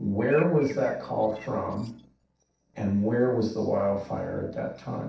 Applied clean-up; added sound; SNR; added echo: neural separator model SepFormer DNS4.